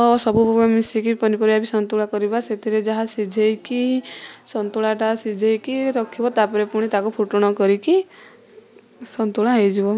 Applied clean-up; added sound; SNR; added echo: none; none; none; none.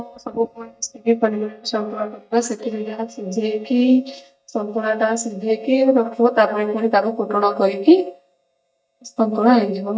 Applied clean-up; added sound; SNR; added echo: neural mask model DeepFilterNet 3.